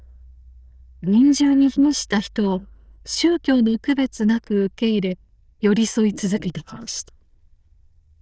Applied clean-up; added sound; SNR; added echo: neural diffusion model UNIVERSE++.